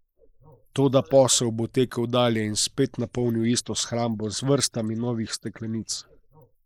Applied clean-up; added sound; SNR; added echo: neural mask model Resemble Enhance denoiser.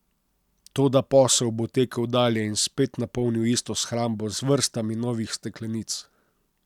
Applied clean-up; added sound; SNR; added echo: none; none; none; none.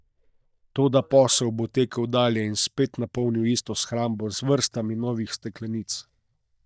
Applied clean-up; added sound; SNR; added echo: neural mask model DeepFilterNet 3.